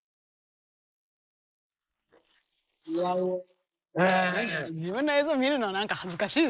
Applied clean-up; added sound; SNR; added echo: neural mask model Resemble Enhance denoiser.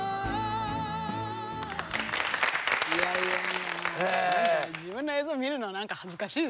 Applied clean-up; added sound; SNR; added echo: none; none; none; none.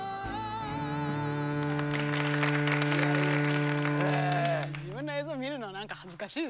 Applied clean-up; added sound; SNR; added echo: none; Bowed string instrument; -3 dB; none.